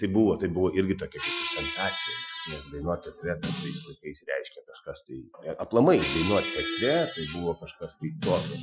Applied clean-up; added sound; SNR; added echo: classical method Wiener filter.